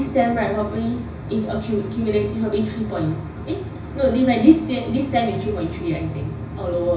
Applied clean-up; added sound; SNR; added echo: none; none; none; reverberation time 0.4 s.